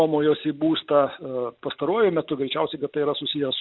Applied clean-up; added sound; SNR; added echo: none; none; none; none.